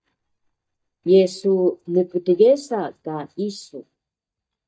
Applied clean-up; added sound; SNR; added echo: neural mask model DeepFilterNet 3.